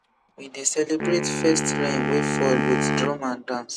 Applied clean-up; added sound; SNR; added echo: none; Wind instrument, woodwind instrument; 1 dB; none.